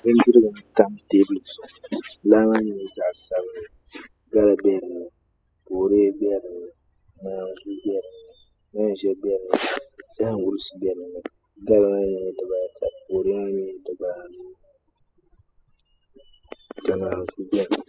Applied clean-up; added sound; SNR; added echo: classical method spectral subtraction.